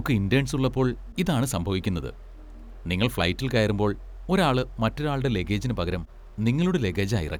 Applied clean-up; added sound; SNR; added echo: none; Mechanisms; 15 dB; none.